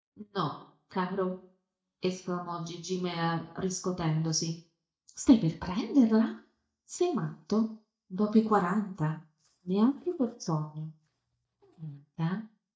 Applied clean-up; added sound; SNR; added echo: neural mask model DeepFilterNet 3.